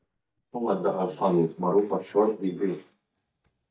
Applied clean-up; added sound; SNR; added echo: neural mask model DeepFilterNet 3.